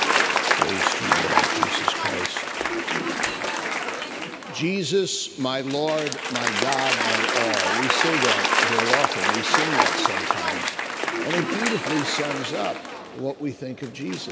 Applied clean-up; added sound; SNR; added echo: none; Applause / Crowd; -4 dB; none.